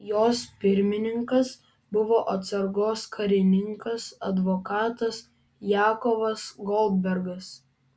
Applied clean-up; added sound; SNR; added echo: none; none; none; none.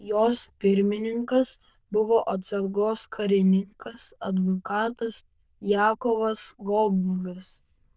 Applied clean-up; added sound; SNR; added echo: neural diffusion model UNIVERSE++.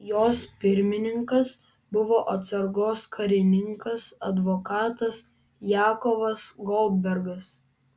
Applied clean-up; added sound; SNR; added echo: none; Burping, eructation; 18 dB; none.